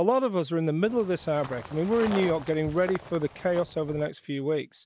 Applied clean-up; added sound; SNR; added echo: none; Walk, footsteps; 13 dB; none.